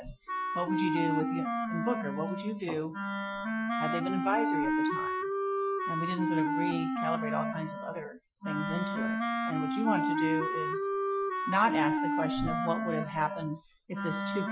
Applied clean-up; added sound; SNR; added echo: classical method Wiener filter.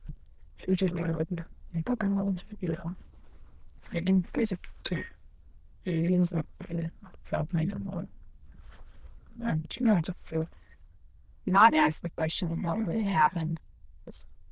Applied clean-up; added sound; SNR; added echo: neural diffusion model UNIVERSE++.